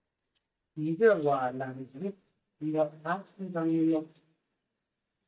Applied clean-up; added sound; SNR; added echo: neural mask model DeepFilterNet 3.